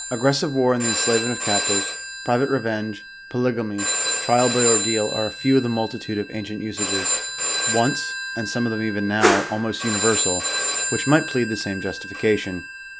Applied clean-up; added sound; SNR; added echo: none; Whoosh, swoosh, swish + Telephone; 2 dB; none.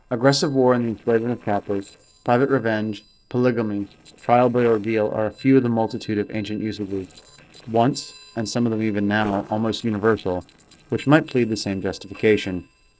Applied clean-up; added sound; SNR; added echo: neural separator model SepFormer DNS4.